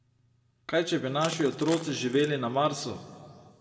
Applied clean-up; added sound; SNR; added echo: none; Crushing; 15 dB; reverberation time 1.5 s.